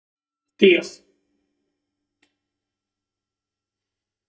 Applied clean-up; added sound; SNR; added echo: neural mask model DeepFilterNet 3.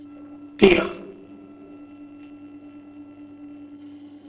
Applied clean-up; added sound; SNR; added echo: neural separator model SepFormer DNS4.